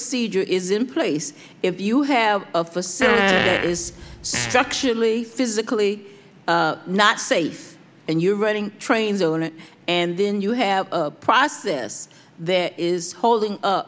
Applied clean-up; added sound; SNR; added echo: none; Fart; 1 dB; none.